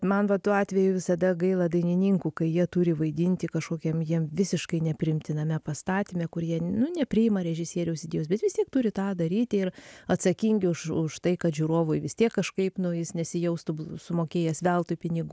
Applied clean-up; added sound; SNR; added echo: none; none; none; none.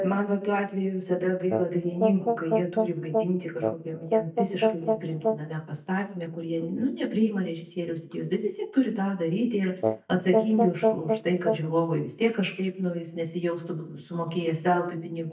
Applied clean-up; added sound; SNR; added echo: neural mask model DeepFilterNet 3.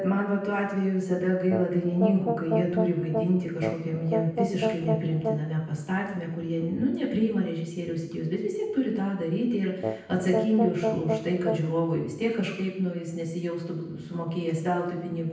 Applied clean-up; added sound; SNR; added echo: none; Brass instrument; 3 dB; reverberation time 0.9 s.